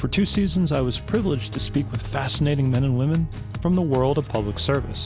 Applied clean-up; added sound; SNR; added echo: none; none; none; none.